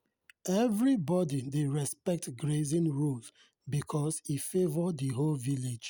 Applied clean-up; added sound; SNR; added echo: none; none; none; none.